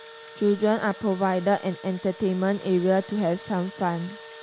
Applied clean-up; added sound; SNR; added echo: none; Engine / Drill; 17 dB; none.